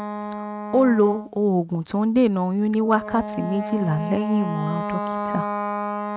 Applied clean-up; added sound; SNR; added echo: neural mask model RNNoise.